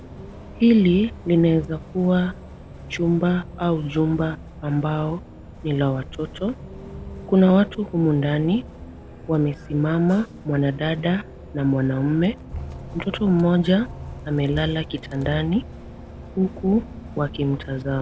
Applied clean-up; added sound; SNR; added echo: none; Bus; 15 dB; none.